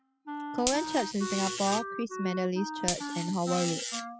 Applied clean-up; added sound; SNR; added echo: classical method spectral subtraction.